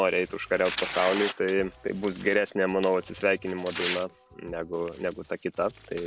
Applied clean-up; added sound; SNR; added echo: none; Tearing; 9 dB; none.